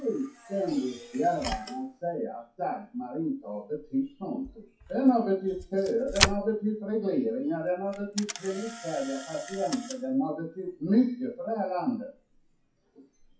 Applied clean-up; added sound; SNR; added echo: classical method WPE with log-MMSE.